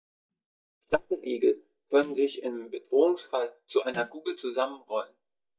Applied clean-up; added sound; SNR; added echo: neural mask model DeepFilterNet 3.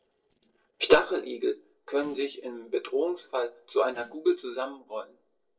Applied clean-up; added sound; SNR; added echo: neural separator model SepFormer DNS4.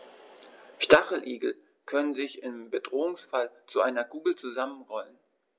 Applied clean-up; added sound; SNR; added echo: none; none; none; none.